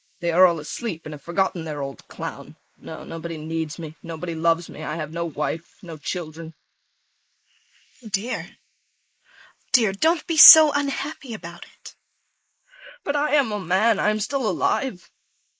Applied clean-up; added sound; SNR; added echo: neural mask model Resemble Enhance denoiser.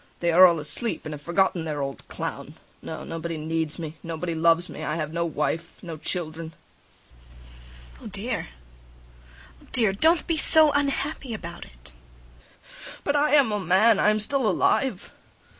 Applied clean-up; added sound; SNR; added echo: none; none; none; none.